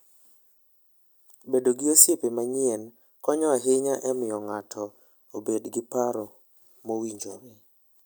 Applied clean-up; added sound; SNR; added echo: none; none; none; none.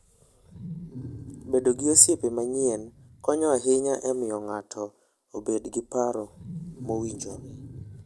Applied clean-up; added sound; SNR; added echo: none; Wild animals; 16 dB; none.